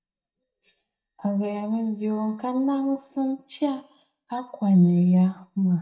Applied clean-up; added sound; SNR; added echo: neural mask model DeepFilterNet 3.